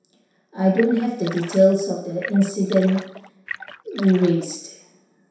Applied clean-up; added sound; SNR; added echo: none; Splash, splatter; 15 dB; reverberation time 0.7 s.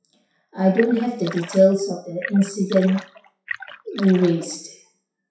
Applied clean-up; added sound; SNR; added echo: classical method WPE with log-MMSE.